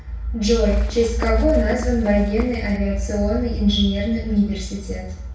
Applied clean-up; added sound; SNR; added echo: none; Run; 18 dB; reverberation time 0.6 s.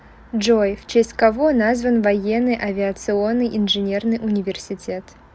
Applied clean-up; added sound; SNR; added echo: none; none; none; none.